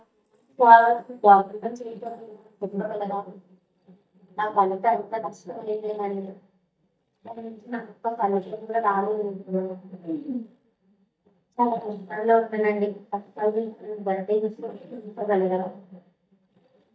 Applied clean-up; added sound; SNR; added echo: neural mask model DeepFilterNet 3.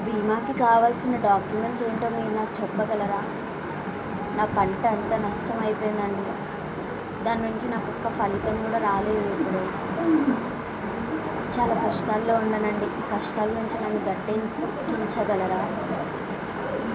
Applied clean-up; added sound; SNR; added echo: none; none; none; none.